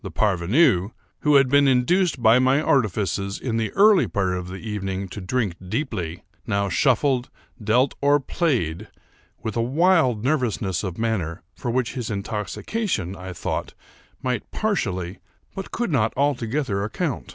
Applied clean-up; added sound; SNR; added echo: none; none; none; none.